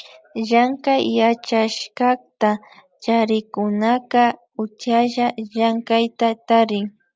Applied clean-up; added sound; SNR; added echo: none; none; none; none.